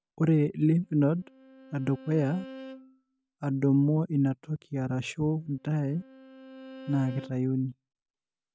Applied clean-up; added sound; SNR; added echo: none; Bowed string instrument; 20 dB; none.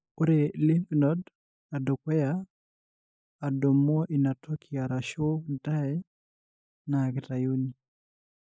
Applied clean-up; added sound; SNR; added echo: neural mask model Resemble Enhance denoiser.